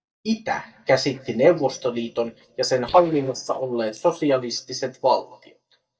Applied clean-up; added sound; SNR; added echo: neural mask model DeepFilterNet 3.